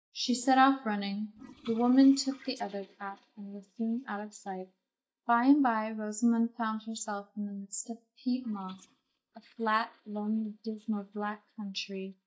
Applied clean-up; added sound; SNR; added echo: neural mask model DeepFilterNet 3.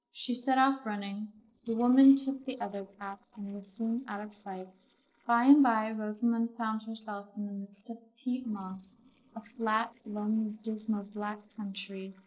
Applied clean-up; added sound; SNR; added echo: neural separator model SepFormer DNS4.